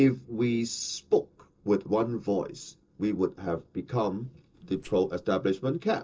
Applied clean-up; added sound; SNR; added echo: neural separator model SepFormer DNS4.